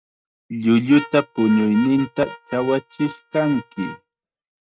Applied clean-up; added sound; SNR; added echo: neural mask model RNNoise.